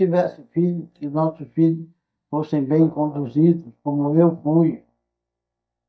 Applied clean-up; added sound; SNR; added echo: neural mask model DeepFilterNet 3.